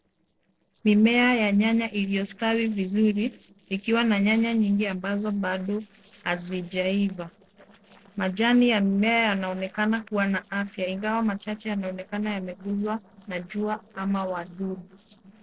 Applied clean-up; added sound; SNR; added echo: neural separator model SepFormer DNS4.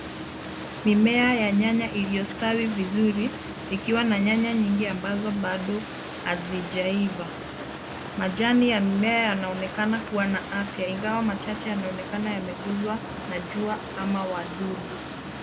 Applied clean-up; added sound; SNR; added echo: none; Boat, Water vehicle; 9 dB; none.